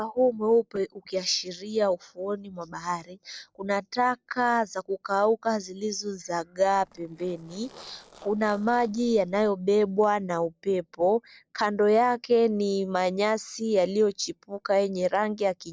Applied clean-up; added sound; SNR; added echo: neural separator model SepFormer DNS4.